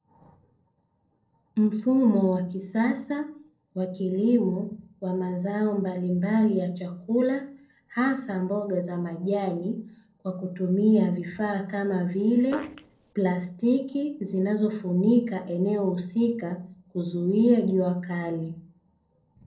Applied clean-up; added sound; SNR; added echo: neural separator model SepFormer DNS4.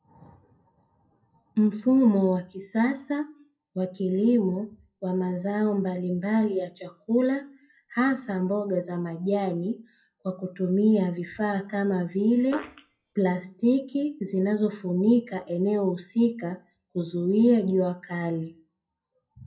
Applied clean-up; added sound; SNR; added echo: classical method WPE with log-MMSE.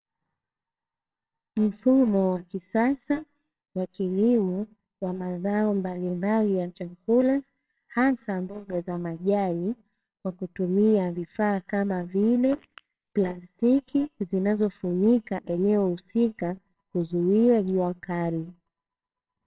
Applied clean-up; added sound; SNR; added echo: neural separator model SepFormer WHAMR!.